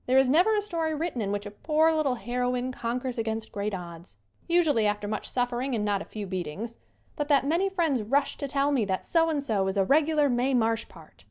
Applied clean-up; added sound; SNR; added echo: none; none; none; none.